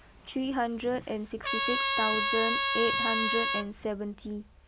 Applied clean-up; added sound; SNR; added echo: none; Trumpet; -3 dB; none.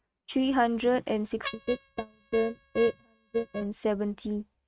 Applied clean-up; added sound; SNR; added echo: neural mask model RNNoise.